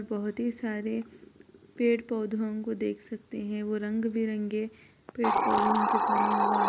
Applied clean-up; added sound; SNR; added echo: none; Hiss; 0 dB; none.